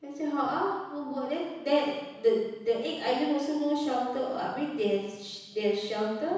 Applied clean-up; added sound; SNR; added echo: none; none; none; reverberation time 1.1 s.